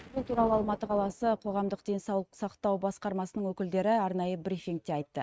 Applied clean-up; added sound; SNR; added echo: neural mask model RNNoise.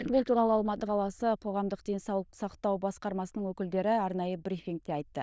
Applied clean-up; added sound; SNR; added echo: neural diffusion model UNIVERSE++.